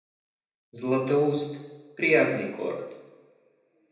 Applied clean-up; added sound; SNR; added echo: none; none; none; reverberation time 0.9 s.